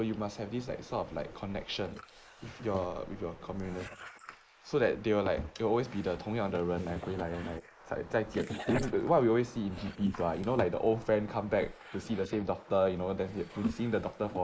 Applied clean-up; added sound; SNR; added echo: neural mask model Resemble Enhance denoiser.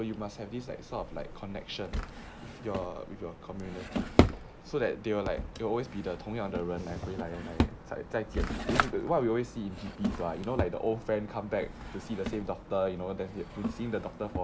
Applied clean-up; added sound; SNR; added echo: none; Drawer open or close; 1 dB; none.